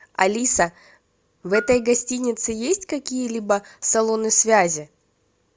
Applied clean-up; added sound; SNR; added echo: none; Bell; 17 dB; none.